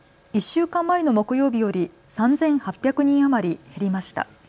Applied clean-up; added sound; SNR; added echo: none; none; none; none.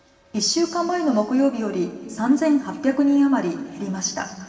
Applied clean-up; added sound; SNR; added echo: none; none; none; reverberation time 2.2 s.